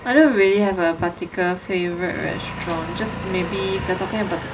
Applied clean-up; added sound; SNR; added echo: none; Engine; 11 dB; reverberation time 0.2 s.